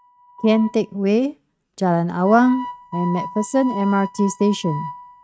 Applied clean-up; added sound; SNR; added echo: neural mask model RNNoise.